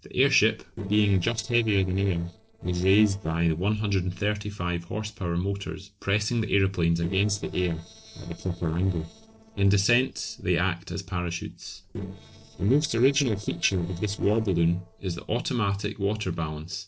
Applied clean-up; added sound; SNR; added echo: neural separator model SepFormer DNS4.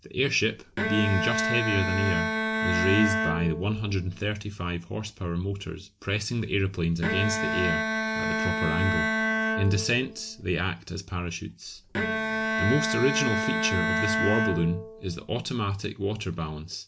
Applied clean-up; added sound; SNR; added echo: none; Bowed string instrument; 0 dB; none.